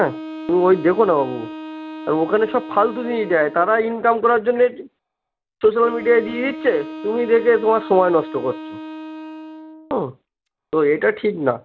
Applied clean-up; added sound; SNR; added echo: none; Wind instrument, woodwind instrument; 14 dB; none.